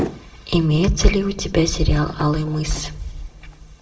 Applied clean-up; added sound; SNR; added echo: none; Motor vehicle (road); 15 dB; reverberation time 0.9 s.